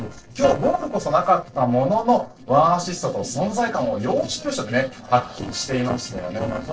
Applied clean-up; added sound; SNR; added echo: neural separator model SepFormer DNS4.